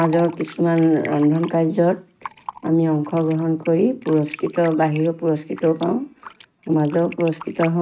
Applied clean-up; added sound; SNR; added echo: neural mask model RNNoise.